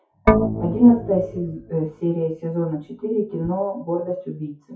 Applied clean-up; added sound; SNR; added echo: classical method WPE with log-MMSE.